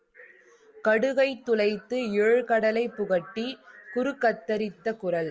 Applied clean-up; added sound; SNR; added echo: none; none; none; none.